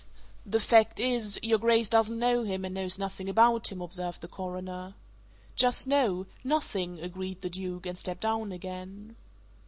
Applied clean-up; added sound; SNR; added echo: none; none; none; none.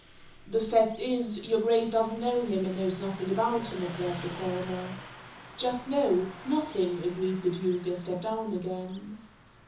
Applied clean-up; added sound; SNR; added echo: none; Car passing by; 17 dB; reverberation time 0.6 s.